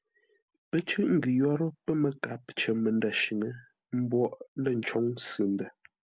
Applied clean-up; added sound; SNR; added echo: none; none; none; none.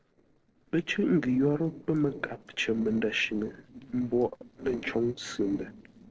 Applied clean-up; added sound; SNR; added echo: neural separator model SepFormer DNS4.